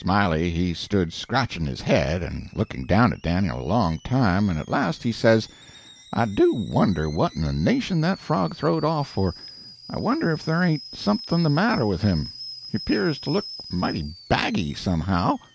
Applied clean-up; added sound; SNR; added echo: none; Boiling / Alarm; 20 dB; none.